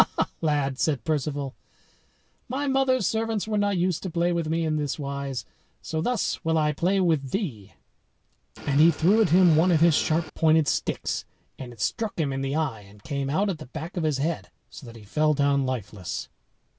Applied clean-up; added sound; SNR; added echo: none; Motor vehicle (road) / Engine; 14 dB; none.